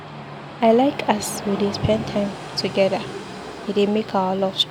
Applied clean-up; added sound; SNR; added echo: none; Train; 11 dB; none.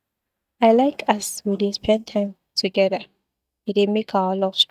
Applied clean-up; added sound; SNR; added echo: neural mask model DeepFilterNet 3.